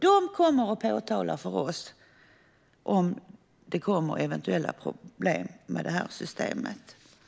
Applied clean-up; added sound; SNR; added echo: none; none; none; none.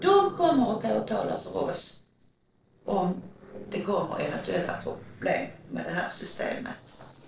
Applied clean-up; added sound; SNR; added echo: neural separator model SepFormer DNS4.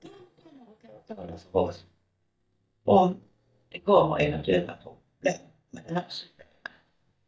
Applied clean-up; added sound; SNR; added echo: neural mask model DeepFilterNet 3.